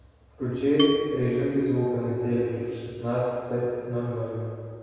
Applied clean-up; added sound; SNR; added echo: none; Dishes, pots, and pans / Glass / Bell; 6 dB; reverberation time 1.9 s.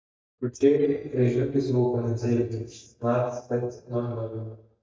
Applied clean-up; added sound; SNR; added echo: neural mask model DeepFilterNet 3.